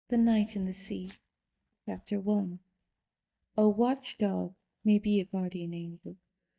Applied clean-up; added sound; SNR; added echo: neural mask model DeepFilterNet 3.